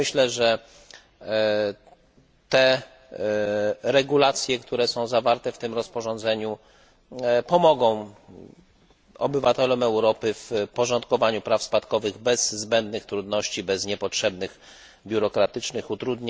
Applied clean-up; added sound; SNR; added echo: none; none; none; none.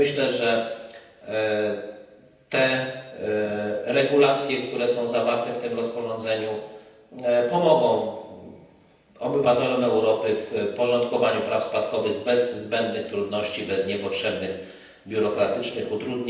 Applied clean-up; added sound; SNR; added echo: none; none; none; reverberation time 0.9 s.